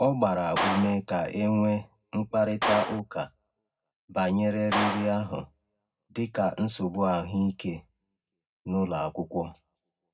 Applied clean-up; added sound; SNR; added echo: none; Clapping; 6 dB; reverberation time 0.3 s.